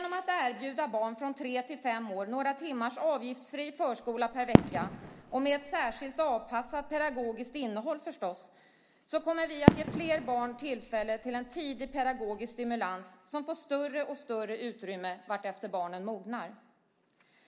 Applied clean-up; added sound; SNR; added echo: none; Fireworks; -2 dB; none.